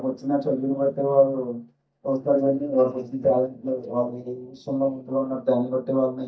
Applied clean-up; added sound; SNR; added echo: neural mask model DeepFilterNet 3.